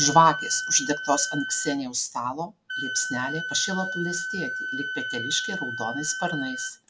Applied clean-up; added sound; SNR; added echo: none; Wind instrument, woodwind instrument; 6 dB; none.